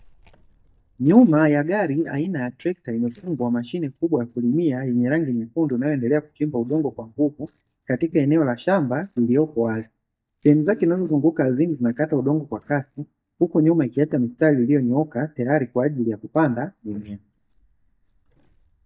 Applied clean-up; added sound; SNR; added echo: neural mask model DeepFilterNet 3.